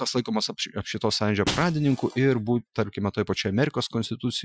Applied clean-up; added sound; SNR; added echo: classical method Wiener filter.